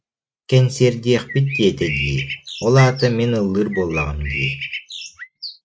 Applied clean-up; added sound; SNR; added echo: neural mask model RNNoise.